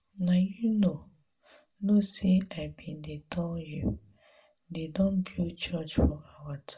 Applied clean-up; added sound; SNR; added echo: none; none; none; reverberation time 0.2 s.